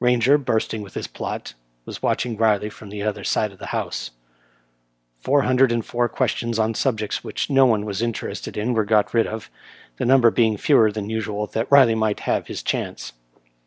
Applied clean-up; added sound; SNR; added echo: none; none; none; none.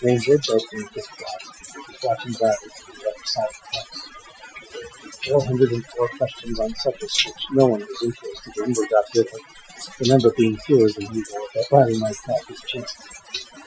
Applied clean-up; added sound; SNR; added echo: classical method Wiener filter.